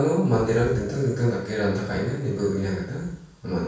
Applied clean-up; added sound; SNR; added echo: none; none; none; reverberation time 0.7 s.